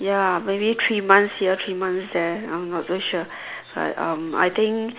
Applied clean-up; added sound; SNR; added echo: none; none; none; none.